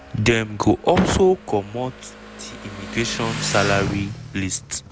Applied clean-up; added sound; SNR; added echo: none; Motorcycle; 11 dB; none.